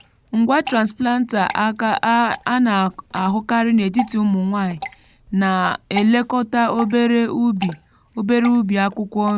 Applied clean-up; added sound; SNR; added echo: none; Drip / Water; 17 dB; none.